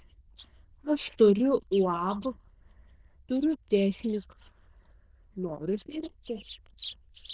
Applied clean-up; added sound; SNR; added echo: neural diffusion model UNIVERSE++.